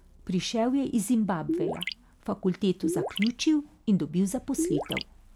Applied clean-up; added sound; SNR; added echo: none; Gurgling; 2 dB; none.